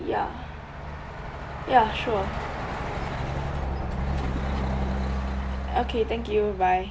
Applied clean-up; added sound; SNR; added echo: none; Truck; 1 dB; none.